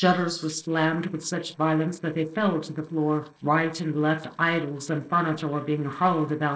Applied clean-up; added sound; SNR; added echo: neural separator model SepFormer DNS4.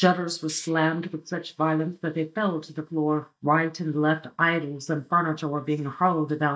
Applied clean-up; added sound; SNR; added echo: neural mask model DeepFilterNet 3.